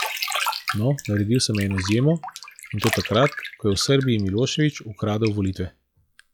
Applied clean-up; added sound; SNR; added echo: classical method log-MMSE.